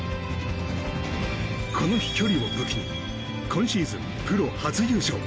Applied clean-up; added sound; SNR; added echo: none; none; none; none.